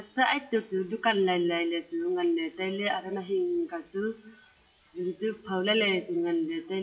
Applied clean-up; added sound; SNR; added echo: classical method WPE with log-MMSE.